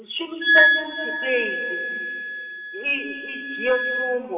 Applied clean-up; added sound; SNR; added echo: none; Wind instrument, woodwind instrument; -3 dB; reverberation time 2.7 s.